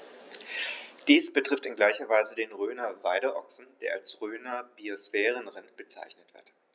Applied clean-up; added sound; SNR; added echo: none; none; none; none.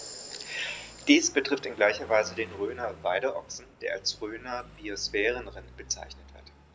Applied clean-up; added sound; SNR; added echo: none; Car passing by; 19 dB; none.